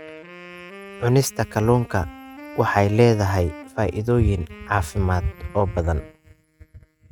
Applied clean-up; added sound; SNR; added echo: neural mask model RNNoise.